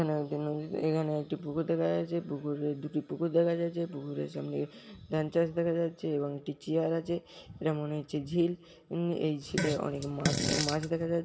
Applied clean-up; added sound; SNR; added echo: none; Fart; 2 dB; reverberation time 2.0 s.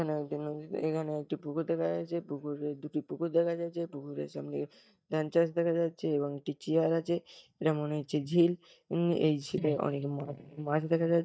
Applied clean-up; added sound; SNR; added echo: neural mask model DeepFilterNet 3.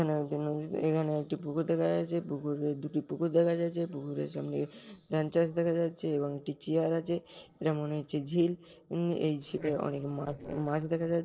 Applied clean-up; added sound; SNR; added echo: neural separator model SepFormer DNS4.